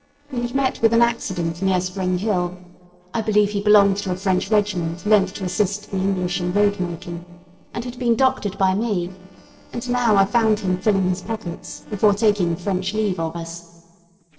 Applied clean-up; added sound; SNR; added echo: neural separator model SepFormer DNS4.